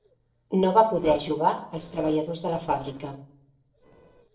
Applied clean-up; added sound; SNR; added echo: neural separator model SepFormer DNS4.